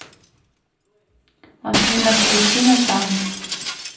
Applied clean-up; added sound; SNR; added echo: none; Shatter; 0 dB; reverberation time 0.6 s.